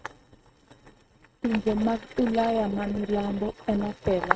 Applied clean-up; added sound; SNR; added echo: neural mask model RNNoise.